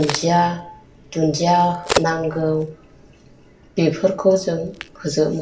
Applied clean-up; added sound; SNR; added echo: none; Crack; 11 dB; reverberation time 0.2 s.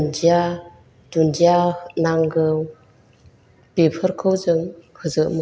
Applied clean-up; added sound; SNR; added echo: none; none; none; none.